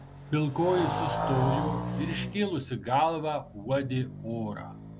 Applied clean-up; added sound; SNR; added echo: none; Motorcycle; 5 dB; none.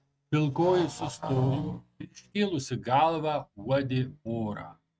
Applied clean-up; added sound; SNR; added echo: neural mask model RNNoise.